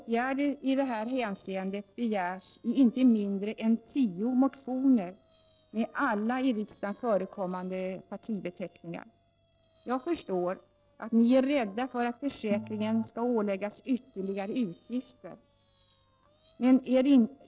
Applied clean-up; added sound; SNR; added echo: neural separator model SepFormer DNS4.